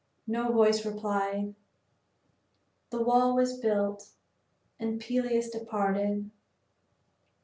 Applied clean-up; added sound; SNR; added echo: none; none; none; none.